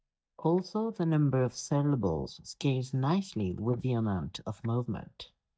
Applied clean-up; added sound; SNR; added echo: neural mask model DeepFilterNet 3.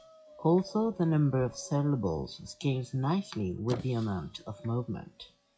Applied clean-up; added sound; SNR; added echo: classical method WPE with log-MMSE.